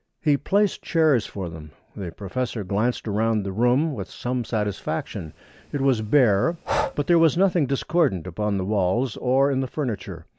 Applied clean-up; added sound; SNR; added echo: none; Breathing; 10 dB; none.